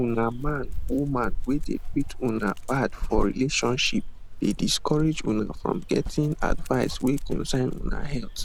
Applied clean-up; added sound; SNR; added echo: none; Dog; 3 dB; none.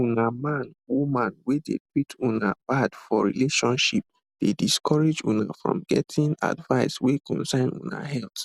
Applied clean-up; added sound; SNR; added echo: none; none; none; none.